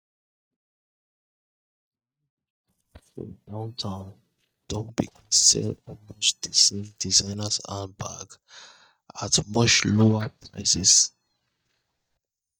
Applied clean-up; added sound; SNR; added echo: neural mask model DeepFilterNet 3.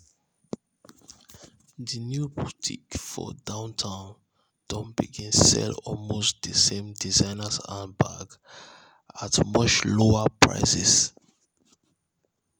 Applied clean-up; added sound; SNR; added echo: none; none; none; none.